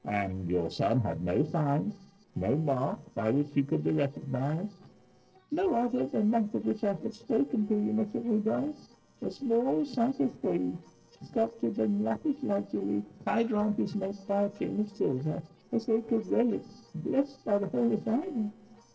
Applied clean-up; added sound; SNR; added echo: neural separator model SepFormer DNS4.